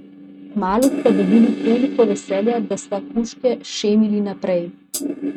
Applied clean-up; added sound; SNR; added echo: neural mask model RNNoise.